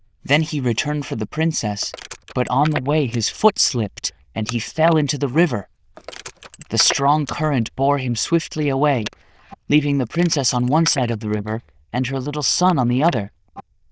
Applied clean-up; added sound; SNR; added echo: neural diffusion model UNIVERSE++.